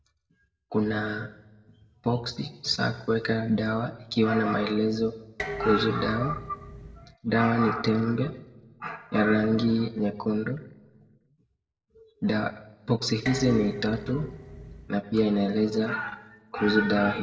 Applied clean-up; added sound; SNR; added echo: none; Dishes, pots, and pans; 12 dB; reverberation time 0.7 s.